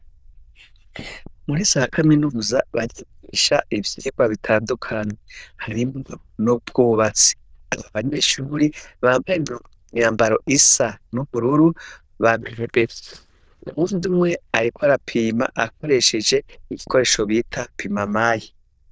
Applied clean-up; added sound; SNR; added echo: neural diffusion model UNIVERSE++.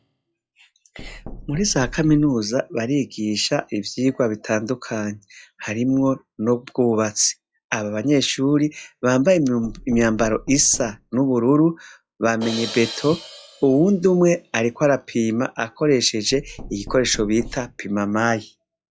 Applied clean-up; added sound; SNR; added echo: classical method log-MMSE.